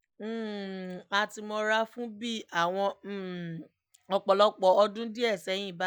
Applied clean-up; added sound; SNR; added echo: none; none; none; none.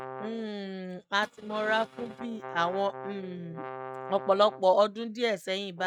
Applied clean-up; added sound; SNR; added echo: neural mask model RNNoise.